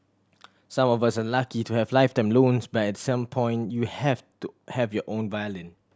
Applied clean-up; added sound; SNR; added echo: none; none; none; none.